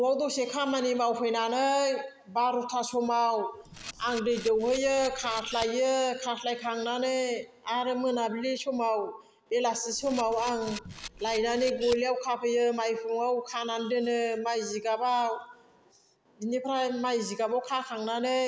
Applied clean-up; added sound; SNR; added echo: none; Camera; 14 dB; none.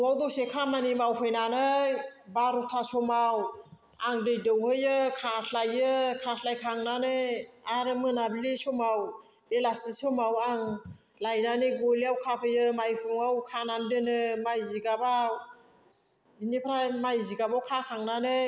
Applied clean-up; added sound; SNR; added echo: none; none; none; none.